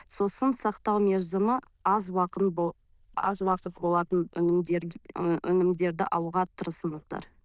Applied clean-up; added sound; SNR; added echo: neural diffusion model UNIVERSE++.